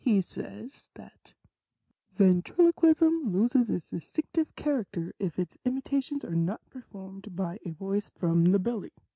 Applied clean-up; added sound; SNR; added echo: none; none; none; none.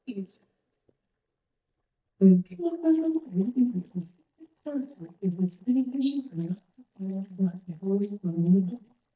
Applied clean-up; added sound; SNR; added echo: neural mask model DeepFilterNet 3.